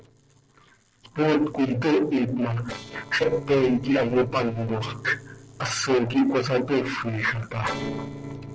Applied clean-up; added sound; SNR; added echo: neural separator model SepFormer DNS4.